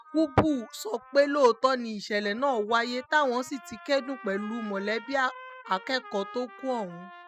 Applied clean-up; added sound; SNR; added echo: classical method spectral subtraction.